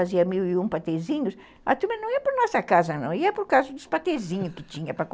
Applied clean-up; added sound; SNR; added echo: none; none; none; none.